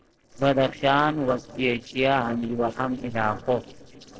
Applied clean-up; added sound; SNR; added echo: neural separator model SepFormer DNS4.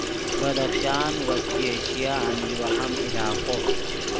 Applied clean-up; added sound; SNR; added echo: none; Sink (filling or washing) / Water tap, faucet; -3 dB; none.